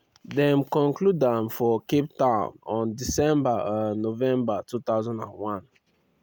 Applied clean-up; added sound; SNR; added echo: none; none; none; none.